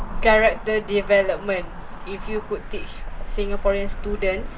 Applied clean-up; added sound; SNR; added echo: none; Cricket / Motor vehicle (road); 4 dB; reverberation time 0.2 s.